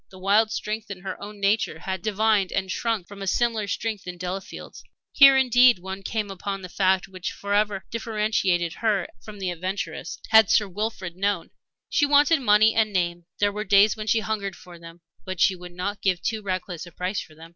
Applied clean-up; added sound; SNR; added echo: none; none; none; none.